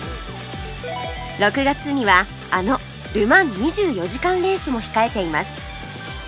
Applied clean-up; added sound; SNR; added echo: none; none; none; none.